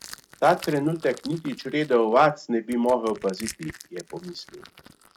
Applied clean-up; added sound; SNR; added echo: neural mask model RNNoise.